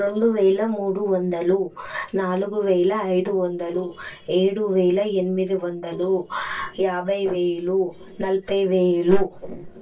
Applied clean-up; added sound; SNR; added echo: neural separator model SepFormer DNS4.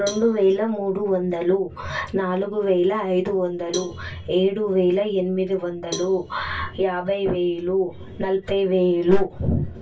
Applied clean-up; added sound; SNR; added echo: none; Cowbell; 18 dB; reverberation time 0.2 s.